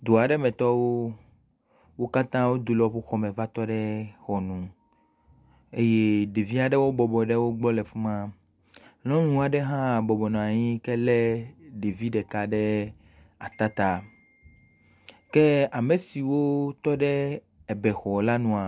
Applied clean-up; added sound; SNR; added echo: none; none; none; none.